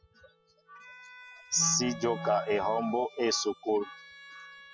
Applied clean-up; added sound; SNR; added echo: classical method spectral subtraction.